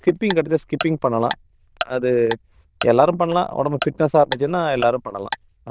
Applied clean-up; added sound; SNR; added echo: neural diffusion model UNIVERSE++.